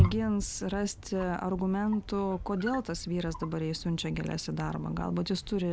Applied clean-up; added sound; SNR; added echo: none; Wild animals; 5 dB; none.